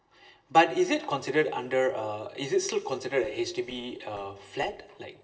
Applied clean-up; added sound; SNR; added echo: neural separator model SepFormer DNS4.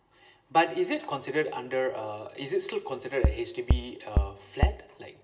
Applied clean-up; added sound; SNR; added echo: none; Bass drum; -4 dB; reverberation time 1.9 s.